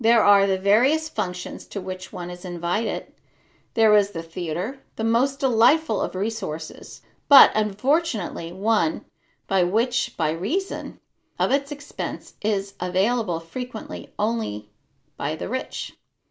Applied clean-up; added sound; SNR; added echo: none; none; none; none.